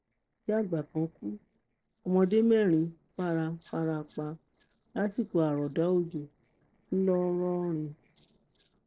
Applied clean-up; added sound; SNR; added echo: neural separator model SepFormer DNS4.